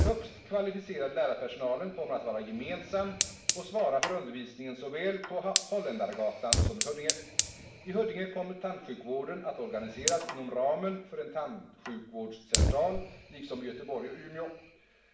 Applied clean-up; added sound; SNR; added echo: none; Fire; 1 dB; reverberation time 0.7 s.